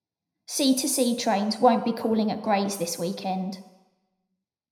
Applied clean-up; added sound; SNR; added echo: none; none; none; reverberation time 0.8 s.